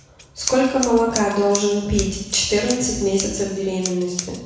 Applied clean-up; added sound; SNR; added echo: none; Scissors; 11 dB; reverberation time 1.1 s.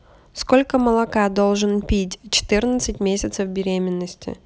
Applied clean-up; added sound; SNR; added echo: none; none; none; none.